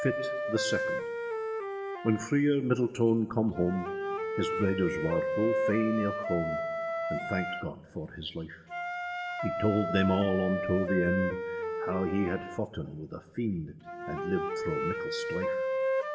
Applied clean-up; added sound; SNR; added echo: none; Wind instrument, woodwind instrument; 2 dB; reverberation time 1.5 s.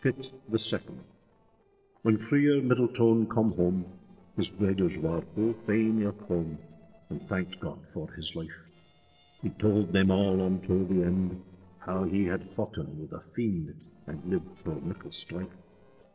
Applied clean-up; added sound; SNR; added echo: neural separator model SepFormer DNS4.